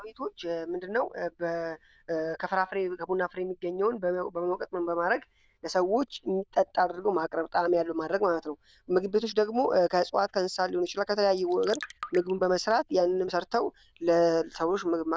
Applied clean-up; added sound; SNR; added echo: neural diffusion model UNIVERSE++.